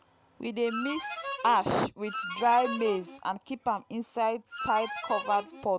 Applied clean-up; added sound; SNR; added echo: none; Harmonica; 8 dB; none.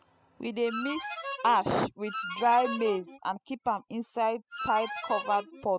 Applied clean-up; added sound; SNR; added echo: classical method spectral subtraction.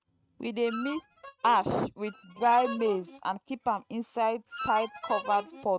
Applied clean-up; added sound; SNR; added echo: neural mask model RNNoise.